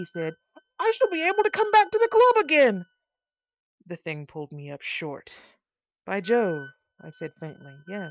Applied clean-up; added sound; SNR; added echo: neural mask model RNNoise.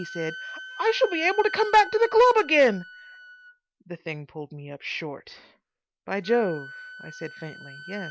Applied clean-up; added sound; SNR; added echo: none; Wind instrument, woodwind instrument; 16 dB; none.